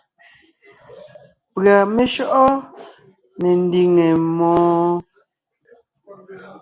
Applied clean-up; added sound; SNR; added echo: none; none; none; none.